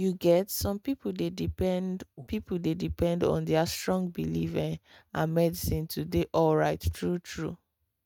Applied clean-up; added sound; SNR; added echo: neural mask model RNNoise.